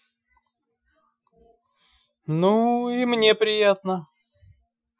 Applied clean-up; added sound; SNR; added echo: classical method Wiener filter.